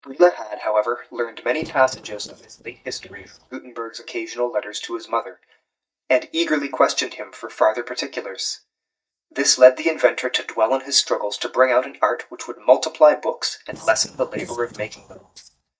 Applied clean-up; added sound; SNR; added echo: neural mask model DeepFilterNet 3.